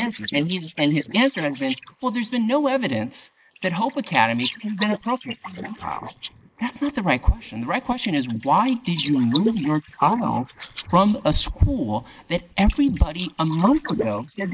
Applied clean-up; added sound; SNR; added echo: neural mask model Resemble Enhance denoiser.